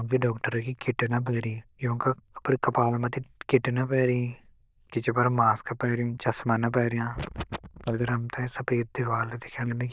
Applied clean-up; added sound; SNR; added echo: neural diffusion model UNIVERSE++.